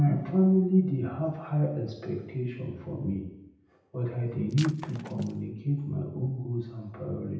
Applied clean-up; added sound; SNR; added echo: none; Shatter; 16 dB; reverberation time 0.8 s.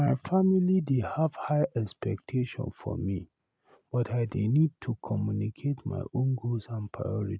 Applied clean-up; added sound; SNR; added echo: none; none; none; none.